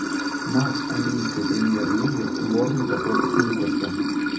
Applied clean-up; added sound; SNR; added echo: none; Sink (filling or washing) / Water; -1 dB; reverberation time 0.3 s.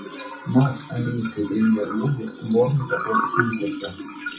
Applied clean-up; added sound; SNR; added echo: classical method WPE with log-MMSE.